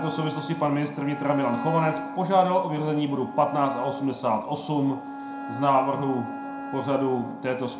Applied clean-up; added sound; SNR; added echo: none; Wind instrument, woodwind instrument; 10 dB; reverberation time 0.4 s.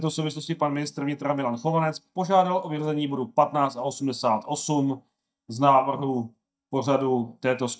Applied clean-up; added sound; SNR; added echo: neural mask model DeepFilterNet 3.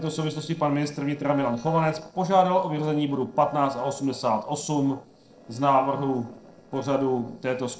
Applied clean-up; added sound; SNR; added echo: neural separator model SepFormer DNS4.